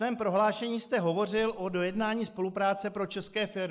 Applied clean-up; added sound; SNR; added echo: neural mask model Resemble Enhance denoiser.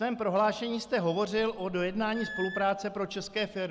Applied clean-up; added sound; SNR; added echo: none; Squeak / Screech; 13 dB; none.